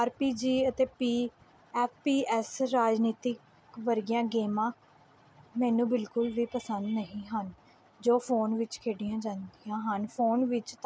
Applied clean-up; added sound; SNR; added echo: none; none; none; none.